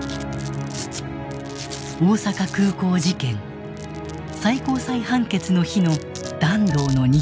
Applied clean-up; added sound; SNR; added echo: none; Domestic sounds, home sounds; 20 dB; none.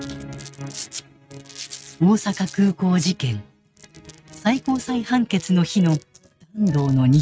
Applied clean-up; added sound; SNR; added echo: neural mask model RNNoise.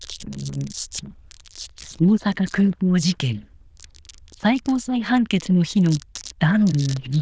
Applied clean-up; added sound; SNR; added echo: neural diffusion model UNIVERSE++.